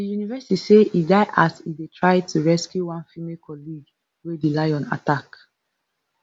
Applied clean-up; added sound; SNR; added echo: none; none; none; none.